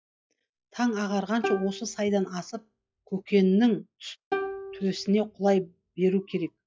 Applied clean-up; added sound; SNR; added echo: classical method log-MMSE.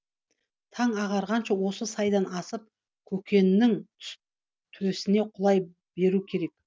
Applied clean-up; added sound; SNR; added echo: none; none; none; none.